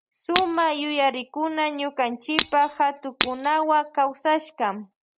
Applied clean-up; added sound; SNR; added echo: none; Shatter; 6 dB; none.